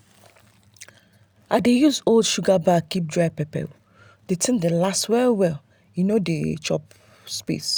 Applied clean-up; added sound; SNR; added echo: none; none; none; none.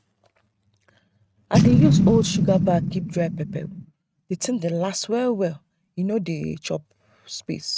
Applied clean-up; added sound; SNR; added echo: neural mask model RNNoise.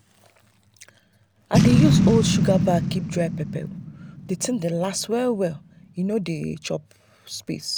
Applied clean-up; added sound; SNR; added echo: none; Boom; -1 dB; none.